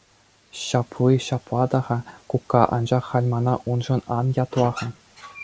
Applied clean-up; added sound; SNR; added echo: none; none; none; none.